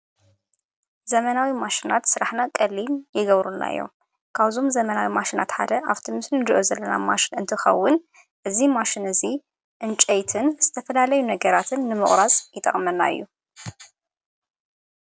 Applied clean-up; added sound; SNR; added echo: none; none; none; none.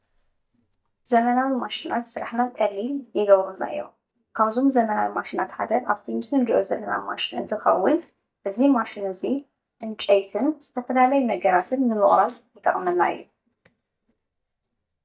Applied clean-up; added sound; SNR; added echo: neural mask model DeepFilterNet 3.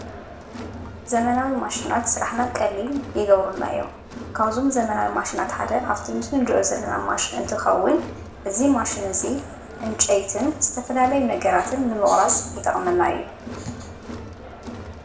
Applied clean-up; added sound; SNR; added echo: none; Crowd; 13 dB; reverberation time 0.5 s.